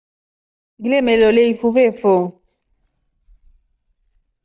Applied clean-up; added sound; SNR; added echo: neural mask model DeepFilterNet 3.